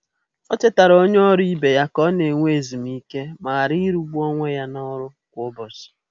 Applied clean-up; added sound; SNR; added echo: none; none; none; none.